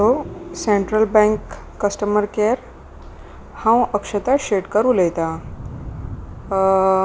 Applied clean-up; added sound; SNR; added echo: none; Vehicle + Thunder; 16 dB; none.